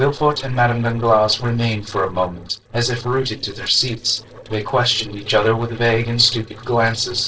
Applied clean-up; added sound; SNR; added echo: neural separator model SepFormer DNS4.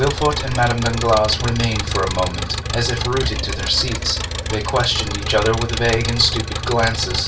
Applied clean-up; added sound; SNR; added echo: none; Engine; 4 dB; reverberation time 0.2 s.